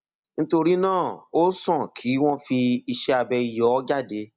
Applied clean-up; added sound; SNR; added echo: none; none; none; none.